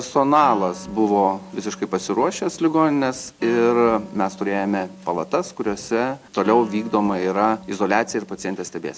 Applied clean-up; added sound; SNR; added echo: none; Wind instrument, woodwind instrument; 19 dB; none.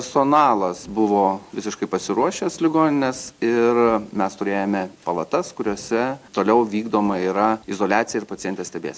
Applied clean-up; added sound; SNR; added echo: none; none; none; none.